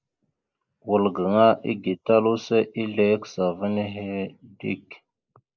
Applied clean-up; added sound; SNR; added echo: neural mask model Resemble Enhance denoiser.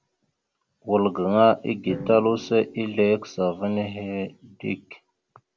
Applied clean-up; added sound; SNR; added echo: none; Drum; 20 dB; none.